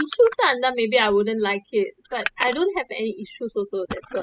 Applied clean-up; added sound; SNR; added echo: classical method spectral subtraction.